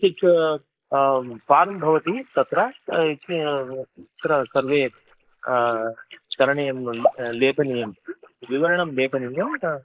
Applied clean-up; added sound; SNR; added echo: neural mask model Resemble Enhance denoiser.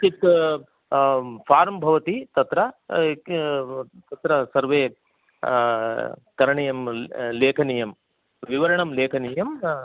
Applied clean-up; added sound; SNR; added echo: none; none; none; none.